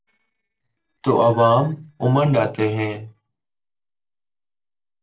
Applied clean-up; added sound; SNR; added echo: neural separator model SepFormer DNS4.